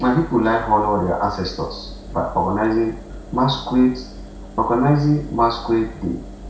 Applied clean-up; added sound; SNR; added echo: none; Engine; 15 dB; reverberation time 0.6 s.